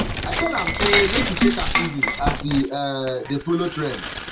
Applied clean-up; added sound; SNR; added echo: none; Shatter; -1 dB; reverberation time 0.1 s.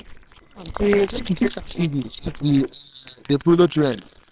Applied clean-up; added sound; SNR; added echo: neural separator model SepFormer WHAMR!.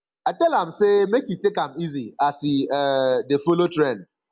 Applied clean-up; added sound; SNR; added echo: none; none; none; none.